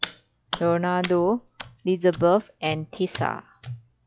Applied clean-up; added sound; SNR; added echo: classical method log-MMSE.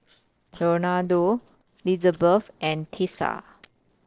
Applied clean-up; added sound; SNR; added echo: neural separator model SepFormer DNS4.